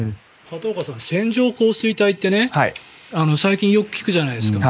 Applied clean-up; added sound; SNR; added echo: neural mask model Resemble Enhance denoiser.